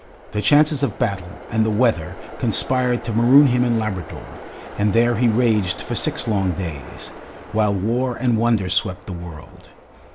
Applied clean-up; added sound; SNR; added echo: none; Train; 16 dB; none.